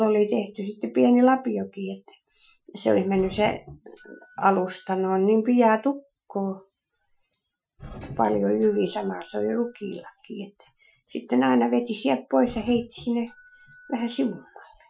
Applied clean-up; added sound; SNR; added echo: classical method Wiener filter.